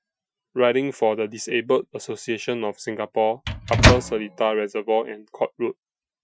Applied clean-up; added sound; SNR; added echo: classical method Wiener filter.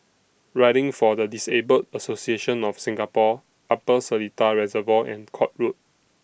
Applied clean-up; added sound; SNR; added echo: none; none; none; none.